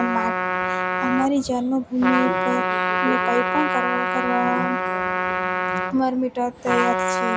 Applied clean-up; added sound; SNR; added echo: none; Trumpet; -1 dB; none.